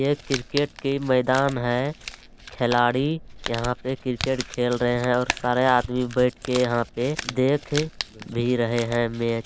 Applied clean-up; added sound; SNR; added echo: none; Crumpling, crinkling; 12 dB; none.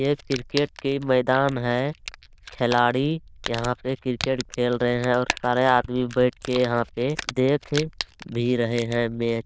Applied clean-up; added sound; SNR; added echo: neural diffusion model UNIVERSE++.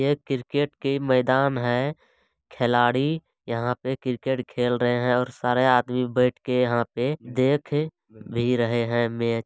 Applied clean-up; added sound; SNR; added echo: none; none; none; none.